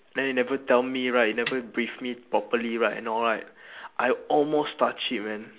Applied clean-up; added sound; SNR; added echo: none; Snare drum; 13 dB; none.